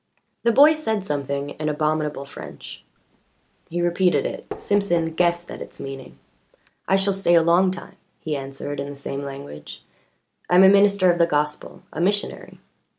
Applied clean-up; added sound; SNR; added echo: none; Knock; 17 dB; none.